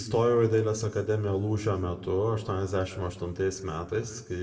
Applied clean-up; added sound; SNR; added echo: none; none; none; reverberation time 1.1 s.